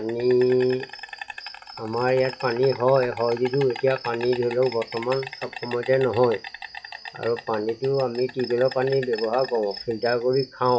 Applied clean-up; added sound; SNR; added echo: classical method WPE with log-MMSE.